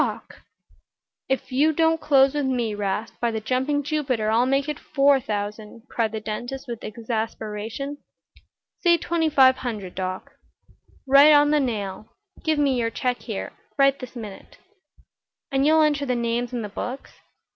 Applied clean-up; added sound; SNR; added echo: none; none; none; none.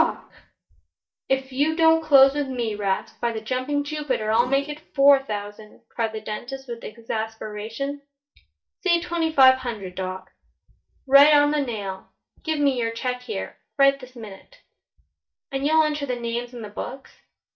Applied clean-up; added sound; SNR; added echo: neural mask model DeepFilterNet 3.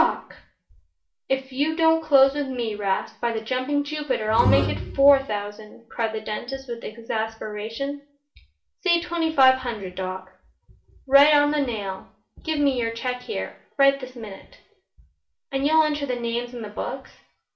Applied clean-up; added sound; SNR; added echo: none; Bowed string instrument; 1 dB; reverberation time 0.4 s.